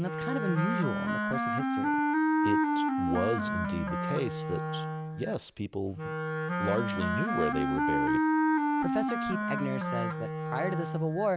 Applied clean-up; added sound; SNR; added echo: none; Wind instrument, woodwind instrument; -4 dB; none.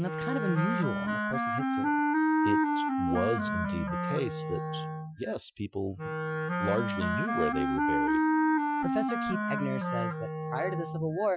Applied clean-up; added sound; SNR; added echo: classical method Wiener filter.